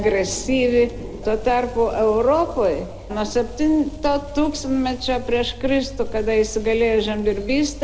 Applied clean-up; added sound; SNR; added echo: none; none; none; none.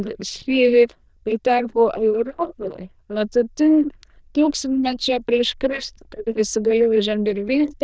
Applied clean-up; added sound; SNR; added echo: neural diffusion model UNIVERSE++.